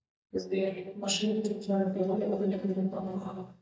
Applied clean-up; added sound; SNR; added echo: neural mask model DeepFilterNet 3.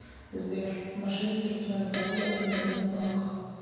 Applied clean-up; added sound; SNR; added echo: none; Fart; 2 dB; reverberation time 1.9 s.